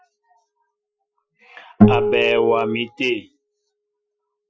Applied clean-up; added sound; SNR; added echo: classical method Wiener filter.